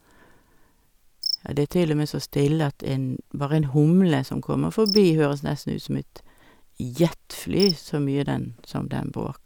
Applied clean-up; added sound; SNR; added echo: none; Cricket; 13 dB; none.